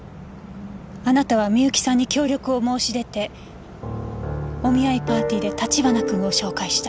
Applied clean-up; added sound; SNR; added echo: none; none; none; none.